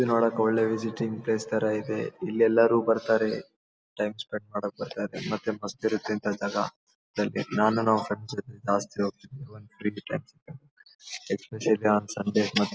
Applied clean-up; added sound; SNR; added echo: none; none; none; none.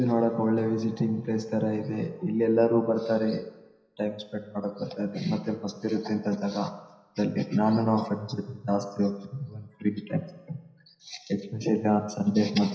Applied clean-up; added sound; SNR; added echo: none; none; none; reverberation time 0.9 s.